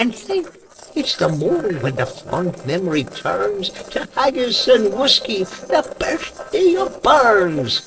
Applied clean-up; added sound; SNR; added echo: neural separator model SepFormer DNS4.